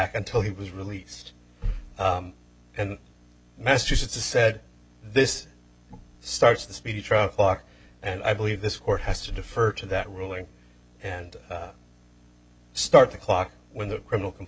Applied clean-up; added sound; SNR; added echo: none; none; none; none.